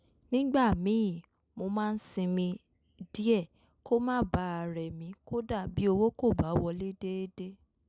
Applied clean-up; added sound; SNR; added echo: none; none; none; none.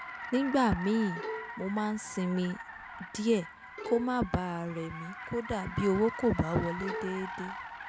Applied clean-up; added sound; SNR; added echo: none; Car + Bowed string instrument; 10 dB; none.